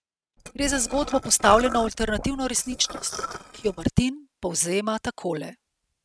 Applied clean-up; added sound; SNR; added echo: neural mask model RNNoise.